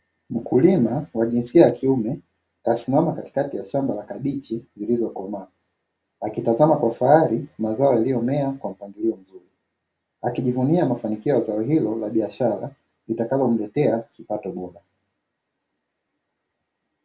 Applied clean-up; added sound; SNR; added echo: none; none; none; none.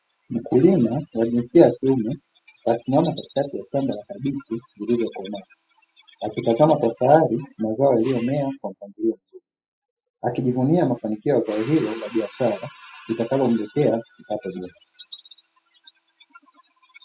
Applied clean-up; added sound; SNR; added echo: classical method spectral subtraction.